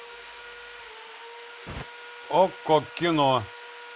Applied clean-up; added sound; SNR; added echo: none; Sawing; 15 dB; none.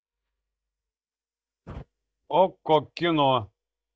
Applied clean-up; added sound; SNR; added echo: neural mask model DeepFilterNet 3.